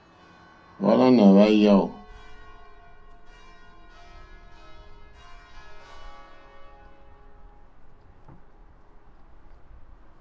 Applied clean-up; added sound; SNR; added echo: none; Church bell; 19 dB; reverberation time 0.2 s.